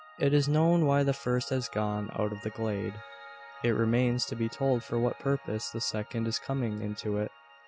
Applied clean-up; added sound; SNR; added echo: none; Piano; 20 dB; none.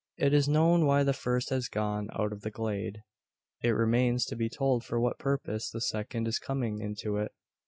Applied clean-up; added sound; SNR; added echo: none; none; none; none.